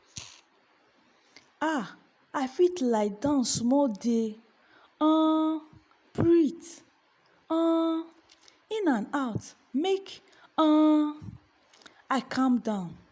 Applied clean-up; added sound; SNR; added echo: none; none; none; none.